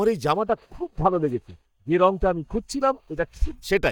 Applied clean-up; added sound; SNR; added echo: neural mask model DeepFilterNet 3.